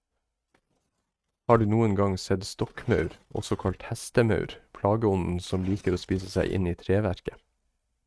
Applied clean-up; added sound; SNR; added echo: neural mask model RNNoise.